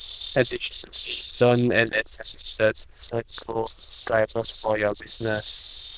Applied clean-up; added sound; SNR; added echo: neural diffusion model UNIVERSE++.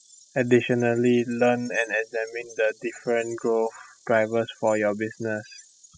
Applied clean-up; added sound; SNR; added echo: classical method spectral subtraction.